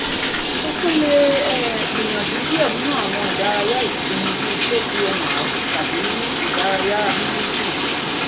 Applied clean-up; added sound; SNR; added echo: none; Bathtub (filling or washing); -3 dB; none.